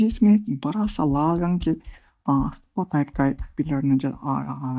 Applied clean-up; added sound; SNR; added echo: neural mask model DeepFilterNet 3.